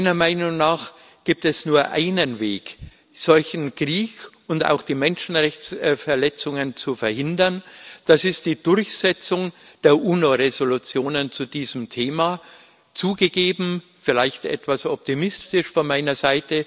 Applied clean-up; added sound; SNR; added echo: none; none; none; none.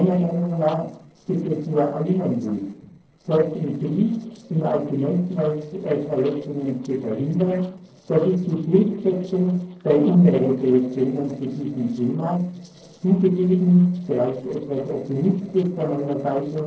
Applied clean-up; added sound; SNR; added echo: neural separator model SepFormer DNS4.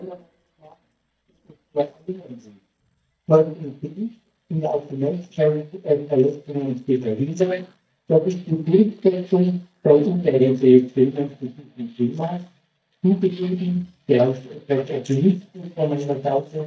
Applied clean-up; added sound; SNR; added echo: neural mask model DeepFilterNet 3.